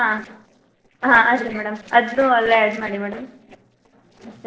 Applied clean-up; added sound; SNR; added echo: neural separator model SepFormer DNS4.